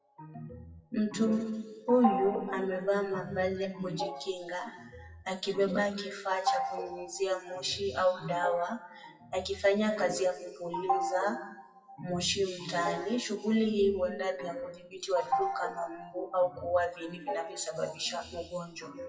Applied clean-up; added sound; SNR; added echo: classical method WPE with log-MMSE.